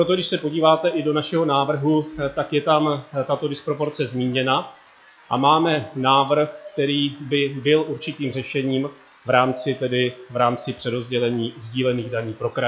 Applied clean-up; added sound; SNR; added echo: classical method log-MMSE.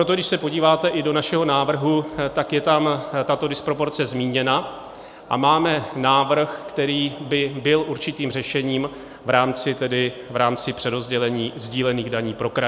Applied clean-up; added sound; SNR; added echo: none; none; none; none.